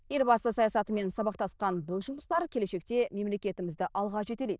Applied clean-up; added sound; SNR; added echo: neural diffusion model UNIVERSE++.